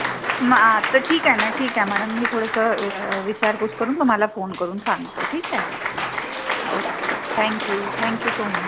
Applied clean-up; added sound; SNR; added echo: none; Applause / Cheering; 4 dB; none.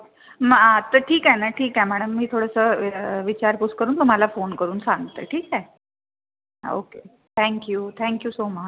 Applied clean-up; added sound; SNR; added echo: none; none; none; none.